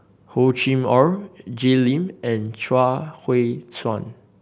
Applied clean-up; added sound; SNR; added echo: none; none; none; none.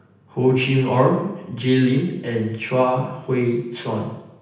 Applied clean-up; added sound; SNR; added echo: none; none; none; reverberation time 0.9 s.